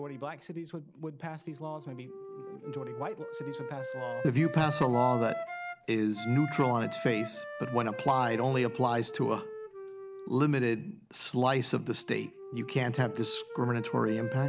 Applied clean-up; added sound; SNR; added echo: none; Wind instrument, woodwind instrument; 10 dB; none.